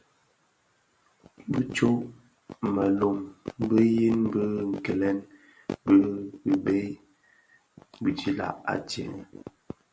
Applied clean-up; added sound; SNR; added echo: none; none; none; none.